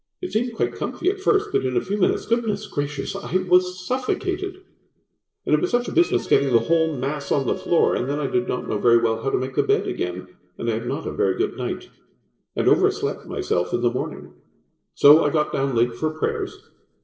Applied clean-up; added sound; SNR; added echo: neural separator model SepFormer DNS4.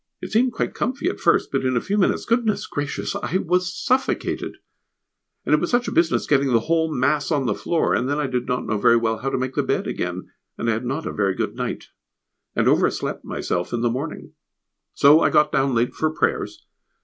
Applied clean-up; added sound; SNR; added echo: none; none; none; none.